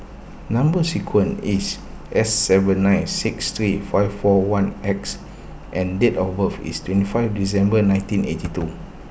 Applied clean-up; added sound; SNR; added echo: none; none; none; none.